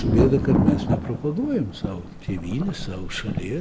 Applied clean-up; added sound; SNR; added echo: none; Thunder; -1 dB; none.